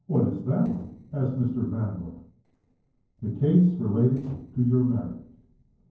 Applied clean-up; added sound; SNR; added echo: neural separator model SepFormer DNS4.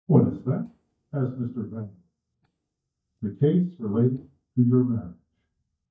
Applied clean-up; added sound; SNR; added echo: neural mask model DeepFilterNet 3.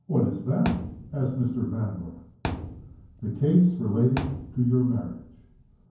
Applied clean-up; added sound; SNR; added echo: none; Thump, thud; 11 dB; reverberation time 0.9 s.